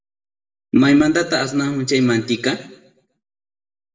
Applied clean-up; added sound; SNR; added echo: none; none; none; reverberation time 0.6 s.